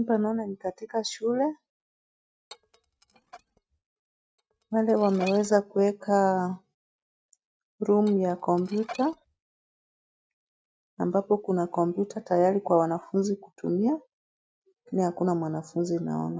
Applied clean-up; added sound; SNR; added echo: neural mask model RNNoise.